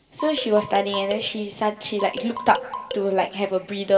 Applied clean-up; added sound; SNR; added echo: none; Marimba, xylophone; 11 dB; reverberation time 2.7 s.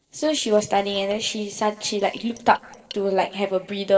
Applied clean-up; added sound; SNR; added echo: neural separator model SepFormer DNS4.